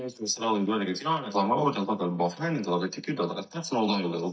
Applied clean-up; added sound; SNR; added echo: neural mask model DeepFilterNet 3.